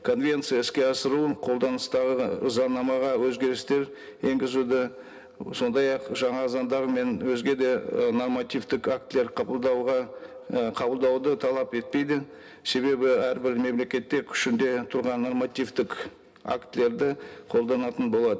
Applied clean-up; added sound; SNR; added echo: none; none; none; reverberation time 0.3 s.